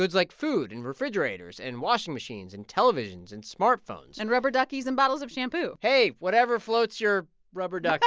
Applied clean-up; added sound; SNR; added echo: none; none; none; none.